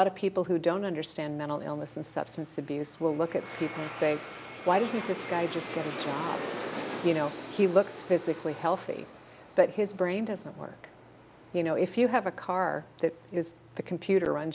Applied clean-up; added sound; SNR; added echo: none; Aircraft; 13 dB; none.